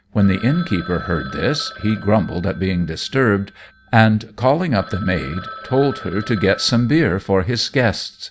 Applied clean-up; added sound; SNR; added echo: none; Telephone; 18 dB; none.